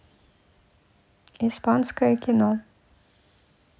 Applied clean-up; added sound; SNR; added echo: none; none; none; none.